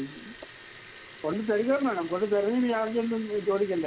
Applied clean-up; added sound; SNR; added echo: none; Liquid; 19 dB; none.